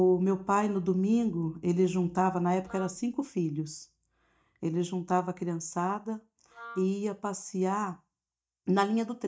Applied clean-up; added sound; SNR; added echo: neural mask model DeepFilterNet 3.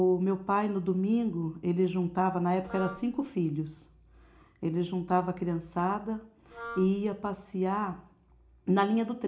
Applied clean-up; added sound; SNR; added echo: none; Wind instrument, woodwind instrument; 14 dB; reverberation time 0.4 s.